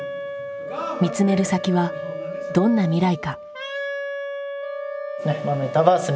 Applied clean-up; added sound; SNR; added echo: none; Wind instrument, woodwind instrument + Wind instrument, woodwind instrument; 7 dB; none.